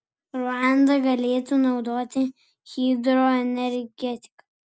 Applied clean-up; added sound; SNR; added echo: none; none; none; none.